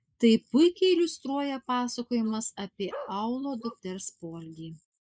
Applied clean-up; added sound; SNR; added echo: neural mask model Resemble Enhance denoiser.